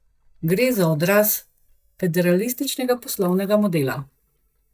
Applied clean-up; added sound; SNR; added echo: neural mask model DeepFilterNet 3.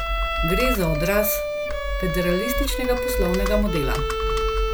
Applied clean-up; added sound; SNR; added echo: none; Bowed string instrument + Computer keyboard; -2 dB; none.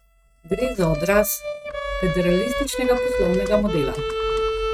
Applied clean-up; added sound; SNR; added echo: neural mask model RNNoise.